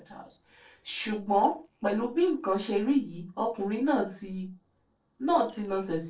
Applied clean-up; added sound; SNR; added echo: neural separator model SepFormer DNS4.